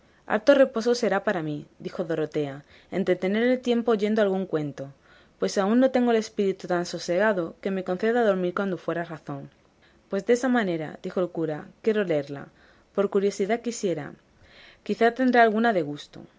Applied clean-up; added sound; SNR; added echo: none; none; none; none.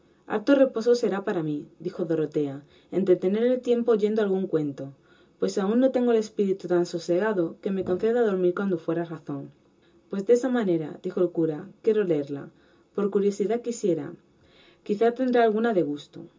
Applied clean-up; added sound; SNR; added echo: none; Brass instrument; 18 dB; reverberation time 0.2 s.